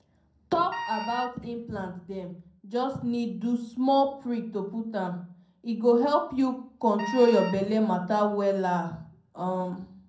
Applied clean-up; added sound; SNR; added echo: none; Wind instrument, woodwind instrument; 11 dB; reverberation time 0.6 s.